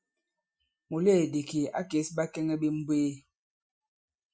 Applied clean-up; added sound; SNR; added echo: classical method Wiener filter.